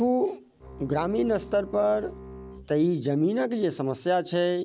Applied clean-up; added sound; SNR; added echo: none; Bowed string instrument; 18 dB; none.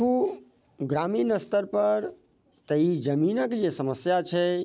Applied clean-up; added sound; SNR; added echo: none; none; none; none.